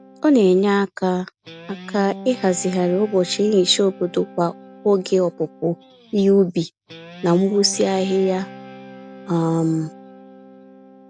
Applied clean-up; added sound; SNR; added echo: none; Guitar; 19 dB; none.